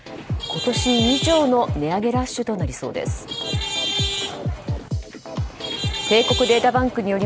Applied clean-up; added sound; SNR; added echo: none; Traffic noise, roadway noise / Vehicle horn, car horn, honking; 6 dB; none.